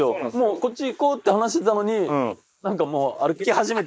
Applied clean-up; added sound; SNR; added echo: neural mask model Resemble Enhance denoiser.